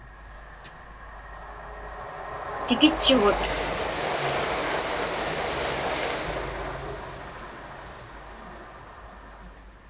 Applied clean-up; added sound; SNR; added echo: none; Train; 0 dB; none.